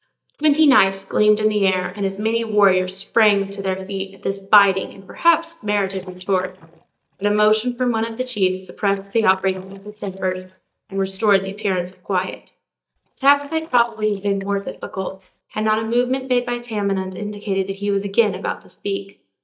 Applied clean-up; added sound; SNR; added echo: neural mask model DeepFilterNet 3.